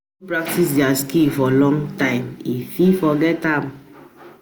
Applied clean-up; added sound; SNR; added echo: none; Electric guitar; 18 dB; none.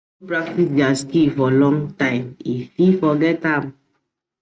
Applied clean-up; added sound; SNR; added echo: neural mask model RNNoise.